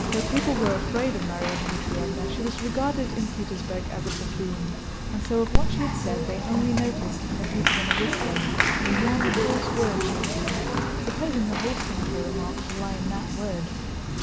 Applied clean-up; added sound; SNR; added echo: none; Applause; -3 dB; none.